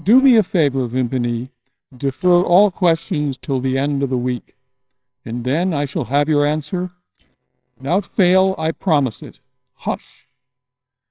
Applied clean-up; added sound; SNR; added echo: neural separator model SepFormer WHAMR!.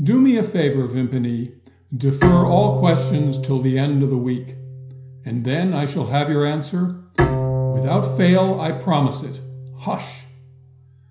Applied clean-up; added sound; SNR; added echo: none; Bowed string instrument; 5 dB; reverberation time 0.5 s.